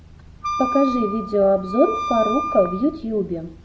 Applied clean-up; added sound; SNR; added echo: none; Wind instrument, woodwind instrument; 6 dB; none.